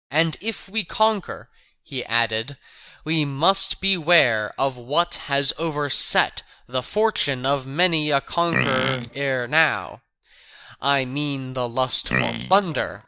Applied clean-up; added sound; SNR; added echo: neural mask model DeepFilterNet 3.